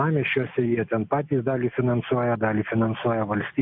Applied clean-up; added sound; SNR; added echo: neural mask model Resemble Enhance denoiser.